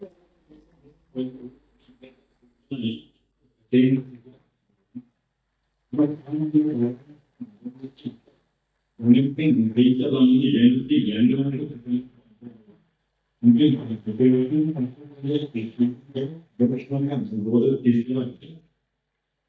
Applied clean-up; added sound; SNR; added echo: neural mask model DeepFilterNet 3.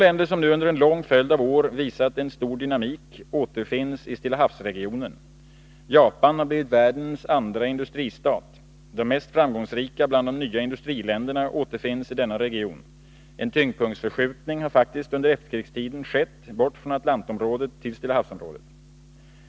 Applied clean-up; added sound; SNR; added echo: none; none; none; none.